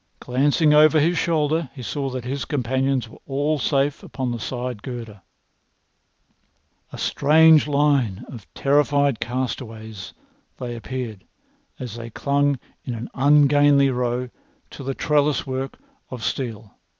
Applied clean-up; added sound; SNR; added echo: none; none; none; none.